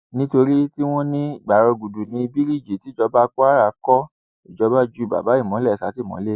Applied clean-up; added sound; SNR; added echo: neural mask model Resemble Enhance denoiser.